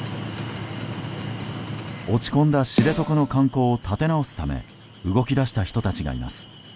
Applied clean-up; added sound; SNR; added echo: none; Snare drum; 7 dB; none.